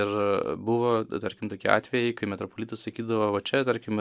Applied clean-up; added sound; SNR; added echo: neural mask model Resemble Enhance denoiser.